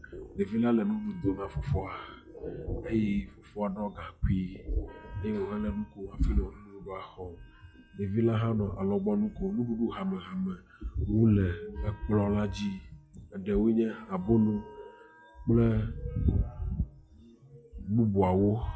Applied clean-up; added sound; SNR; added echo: classical method log-MMSE.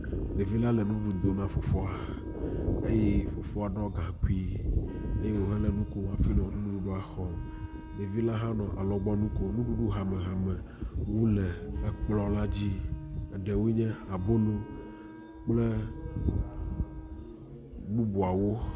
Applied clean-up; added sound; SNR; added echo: none; Wind instrument, woodwind instrument; 19 dB; none.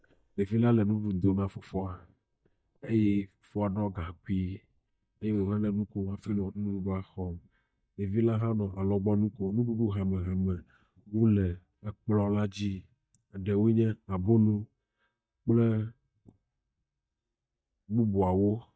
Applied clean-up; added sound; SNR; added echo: neural mask model DeepFilterNet 3.